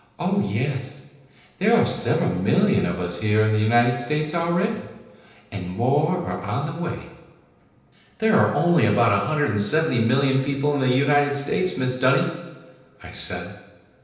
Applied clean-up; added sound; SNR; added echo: none; none; none; reverberation time 0.9 s.